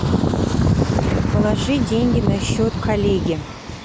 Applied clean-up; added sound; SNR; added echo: none; none; none; none.